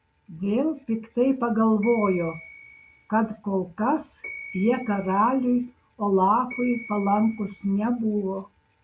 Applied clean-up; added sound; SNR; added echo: none; Bell; 17 dB; none.